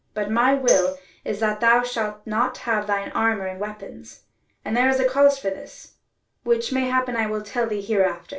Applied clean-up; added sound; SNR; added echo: none; Tambourine; 11 dB; reverberation time 0.3 s.